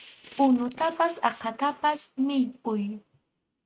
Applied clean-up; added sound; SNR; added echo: neural mask model RNNoise.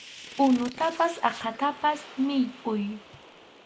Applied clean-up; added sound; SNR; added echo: none; Fire; 17 dB; none.